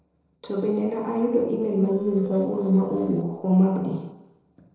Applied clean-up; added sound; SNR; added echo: neural separator model SepFormer DNS4.